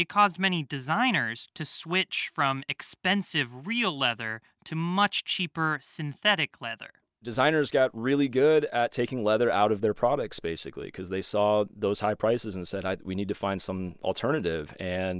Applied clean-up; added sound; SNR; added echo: none; none; none; none.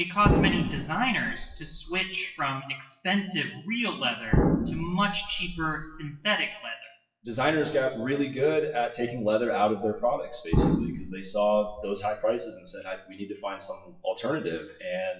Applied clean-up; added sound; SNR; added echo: classical method WPE with log-MMSE.